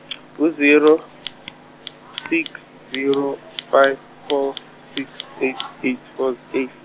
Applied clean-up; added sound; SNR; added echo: none; none; none; none.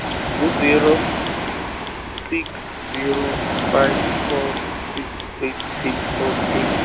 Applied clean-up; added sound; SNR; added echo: none; Ocean; -1 dB; none.